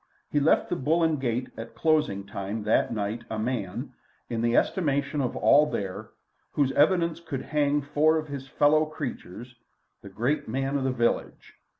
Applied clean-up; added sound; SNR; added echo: none; none; none; none.